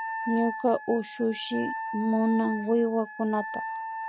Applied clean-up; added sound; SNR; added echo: none; Wind instrument, woodwind instrument; 8 dB; none.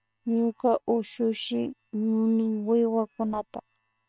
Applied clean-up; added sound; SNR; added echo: neural separator model SepFormer WHAM!.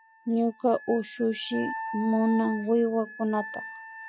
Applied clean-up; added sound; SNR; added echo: classical method log-MMSE.